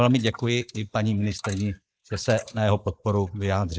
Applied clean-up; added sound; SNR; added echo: neural mask model Resemble Enhance denoiser.